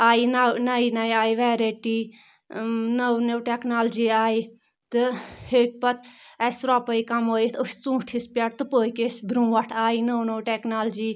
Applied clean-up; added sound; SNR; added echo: none; none; none; none.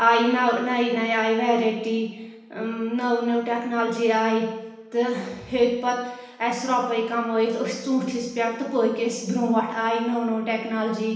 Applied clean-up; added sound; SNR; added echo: none; none; none; reverberation time 0.9 s.